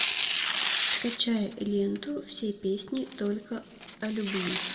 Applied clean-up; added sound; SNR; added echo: none; Tearing; -1 dB; reverberation time 0.9 s.